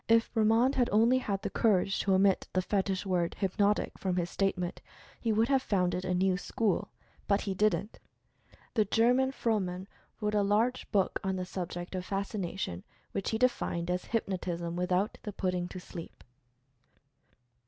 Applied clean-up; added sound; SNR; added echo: none; none; none; none.